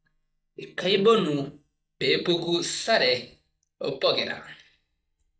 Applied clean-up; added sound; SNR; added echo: neural mask model DeepFilterNet 3.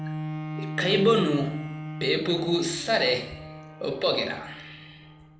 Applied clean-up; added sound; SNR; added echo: none; Bowed string instrument; 9 dB; reverberation time 0.7 s.